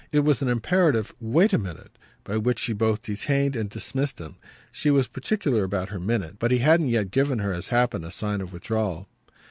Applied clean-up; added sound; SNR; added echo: none; none; none; none.